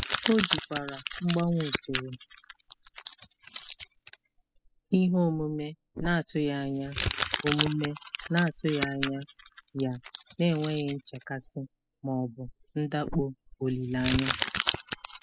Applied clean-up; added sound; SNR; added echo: classical method spectral subtraction.